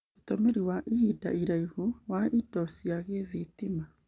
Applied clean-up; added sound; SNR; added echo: none; none; none; none.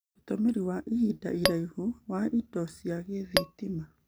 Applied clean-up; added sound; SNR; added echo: none; Tap / Glass; -1 dB; none.